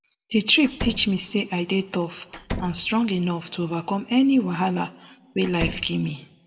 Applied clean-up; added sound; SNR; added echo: none; Slam; 10 dB; reverberation time 0.7 s.